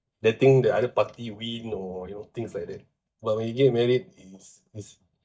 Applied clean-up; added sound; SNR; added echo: neural mask model DeepFilterNet 3.